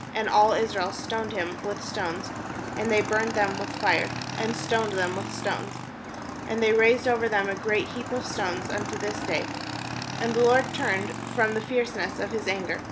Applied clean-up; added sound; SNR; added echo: none; Motorcycle / Engine; 7 dB; none.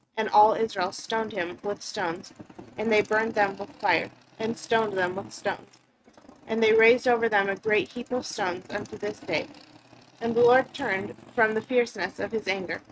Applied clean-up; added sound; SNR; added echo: neural mask model RNNoise.